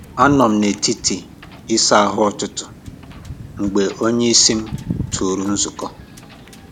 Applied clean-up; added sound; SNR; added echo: none; Wind / Boat, Water vehicle; 14 dB; none.